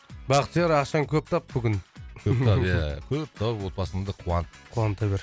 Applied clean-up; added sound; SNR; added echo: none; none; none; none.